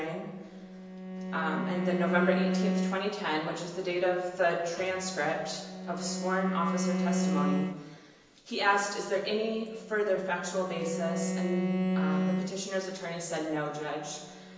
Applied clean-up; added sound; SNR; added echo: none; Bowed string instrument; 1 dB; reverberation time 1.0 s.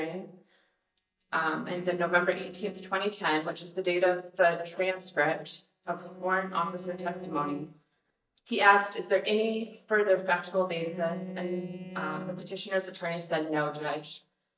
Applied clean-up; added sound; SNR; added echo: neural mask model DeepFilterNet 3.